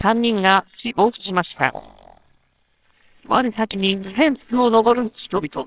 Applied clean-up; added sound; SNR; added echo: neural separator model SepFormer WHAMR!.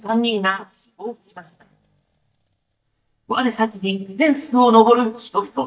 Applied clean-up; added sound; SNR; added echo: neural mask model DeepFilterNet 3.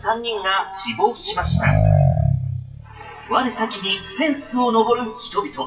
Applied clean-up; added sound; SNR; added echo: classical method WPE with log-MMSE.